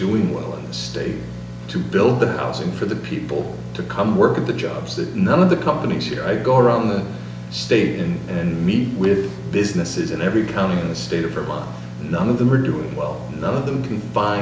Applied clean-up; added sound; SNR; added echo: none; none; none; none.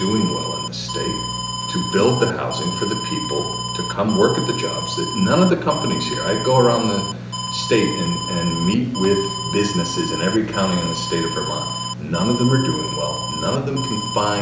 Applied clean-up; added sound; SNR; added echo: none; Alarm; 7 dB; none.